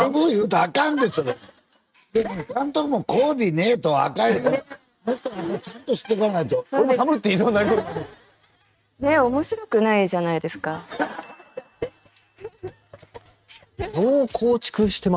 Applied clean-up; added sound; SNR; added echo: neural mask model RNNoise.